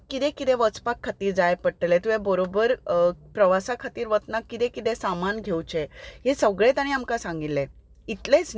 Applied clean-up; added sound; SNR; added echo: none; none; none; none.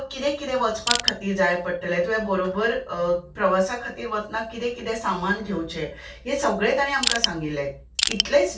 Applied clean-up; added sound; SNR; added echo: none; Crushing; 0 dB; reverberation time 0.3 s.